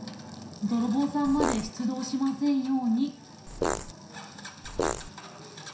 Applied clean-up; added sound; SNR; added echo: none; Fart; 1 dB; reverberation time 0.7 s.